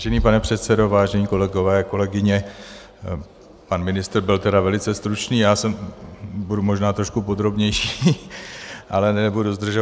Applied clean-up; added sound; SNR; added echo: none; none; none; none.